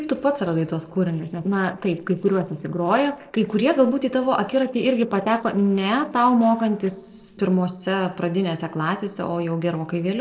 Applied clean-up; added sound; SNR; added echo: neural separator model SepFormer DNS4.